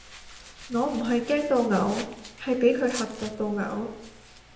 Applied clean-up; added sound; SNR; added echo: none; Domestic sounds, home sounds; 17 dB; reverberation time 0.8 s.